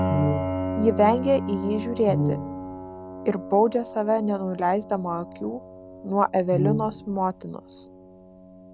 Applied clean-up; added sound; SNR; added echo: none; Brass instrument + Piano; 5 dB; none.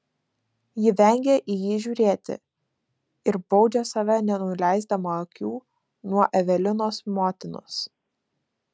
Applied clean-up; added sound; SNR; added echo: none; none; none; none.